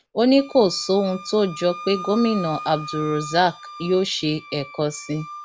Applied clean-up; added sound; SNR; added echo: none; Wind instrument, woodwind instrument; 14 dB; none.